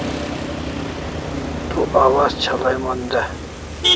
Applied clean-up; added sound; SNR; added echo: none; Motor vehicle (road); 3 dB; none.